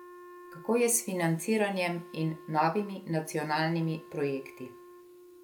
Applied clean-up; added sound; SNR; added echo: none; Wind instrument, woodwind instrument; 19 dB; none.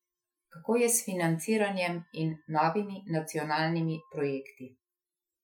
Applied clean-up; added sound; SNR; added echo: classical method Wiener filter.